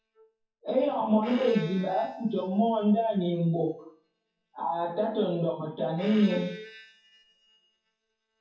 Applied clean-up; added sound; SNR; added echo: classical method WPE with log-MMSE.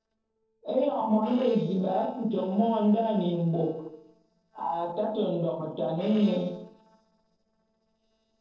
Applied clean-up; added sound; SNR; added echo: neural separator model SepFormer DNS4.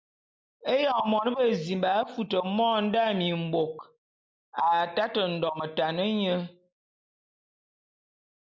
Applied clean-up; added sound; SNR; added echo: none; none; none; none.